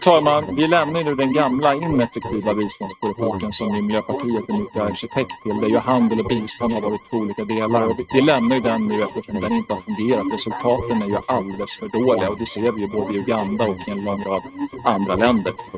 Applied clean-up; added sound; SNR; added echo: neural mask model RNNoise.